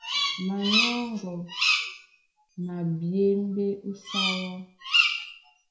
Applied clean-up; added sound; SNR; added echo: none; Bird vocalization, bird call, bird song; -1 dB; reverberation time 0.5 s.